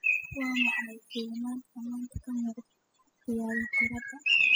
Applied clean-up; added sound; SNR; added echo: classical method spectral subtraction.